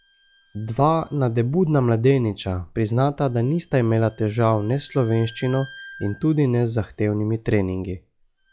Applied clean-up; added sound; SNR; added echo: classical method log-MMSE.